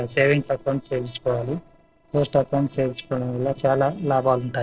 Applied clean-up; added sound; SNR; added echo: neural separator model SepFormer DNS4.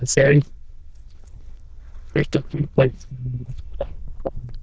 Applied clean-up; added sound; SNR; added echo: neural diffusion model UNIVERSE++.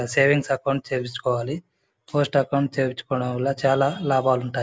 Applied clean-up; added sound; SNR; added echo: none; none; none; none.